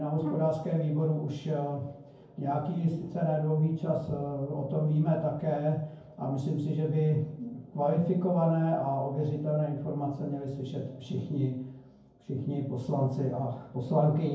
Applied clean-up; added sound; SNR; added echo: none; Brass instrument; 10 dB; reverberation time 0.9 s.